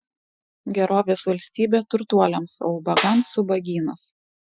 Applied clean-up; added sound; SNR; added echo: classical method Wiener filter.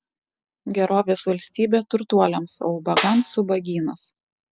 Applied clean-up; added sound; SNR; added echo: none; Snare drum; 7 dB; none.